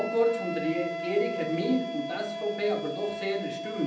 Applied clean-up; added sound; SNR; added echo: none; Wind instrument, woodwind instrument; 6 dB; reverberation time 0.6 s.